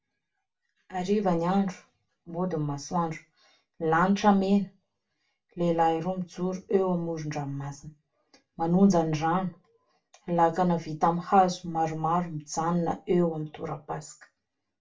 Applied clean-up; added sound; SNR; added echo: none; none; none; reverberation time 0.2 s.